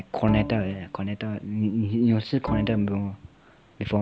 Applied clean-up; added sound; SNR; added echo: none; Bowed string instrument; 10 dB; none.